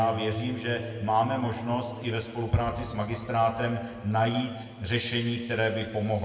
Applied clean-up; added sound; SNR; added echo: none; Harp; 13 dB; reverberation time 2.0 s.